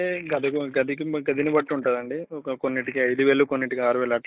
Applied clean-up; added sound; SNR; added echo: neural mask model Resemble Enhance denoiser.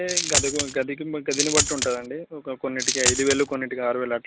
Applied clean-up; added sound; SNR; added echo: none; Coin (dropping); -2 dB; none.